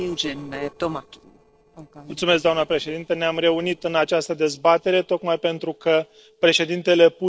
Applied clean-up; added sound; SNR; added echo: neural separator model SepFormer DNS4.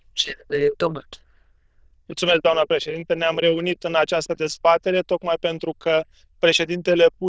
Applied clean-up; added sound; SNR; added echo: neural diffusion model UNIVERSE++.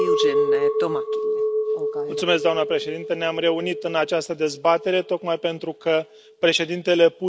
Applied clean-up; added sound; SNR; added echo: none; Chink, clink; 3 dB; none.